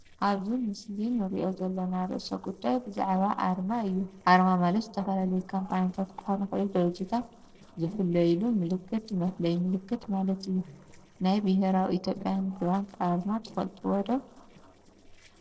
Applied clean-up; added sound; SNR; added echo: neural separator model SepFormer DNS4.